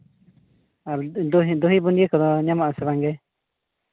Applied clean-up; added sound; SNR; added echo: none; none; none; none.